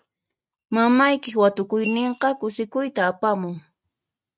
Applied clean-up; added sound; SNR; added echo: neural mask model RNNoise.